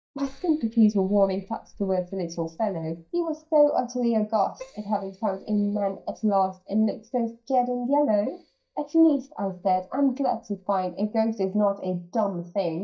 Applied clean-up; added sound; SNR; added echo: neural mask model DeepFilterNet 3.